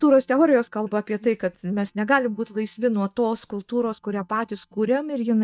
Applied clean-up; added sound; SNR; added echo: neural mask model DeepFilterNet 3.